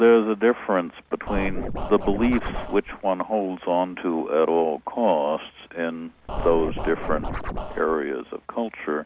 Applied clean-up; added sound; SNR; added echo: none; Scratching (performance technique); 5 dB; none.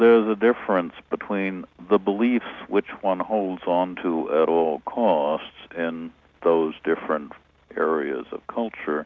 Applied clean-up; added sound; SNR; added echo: none; none; none; none.